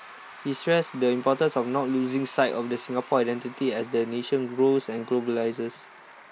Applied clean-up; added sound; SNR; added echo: none; Applause / Crowd / Cheering; 19 dB; none.